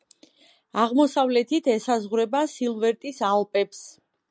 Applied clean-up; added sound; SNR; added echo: none; none; none; none.